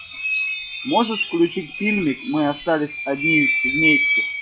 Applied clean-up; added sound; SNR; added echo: classical method log-MMSE.